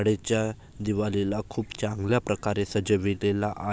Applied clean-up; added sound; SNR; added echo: none; none; none; none.